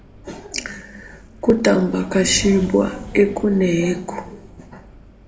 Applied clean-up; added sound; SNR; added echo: none; Wind; 18 dB; reverberation time 1.4 s.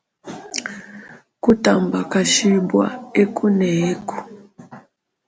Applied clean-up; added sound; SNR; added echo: none; none; none; none.